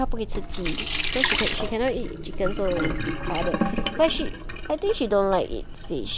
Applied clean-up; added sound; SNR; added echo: none; Sink (filling or washing); 0 dB; none.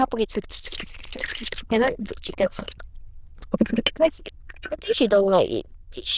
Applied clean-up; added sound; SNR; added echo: neural diffusion model UNIVERSE++.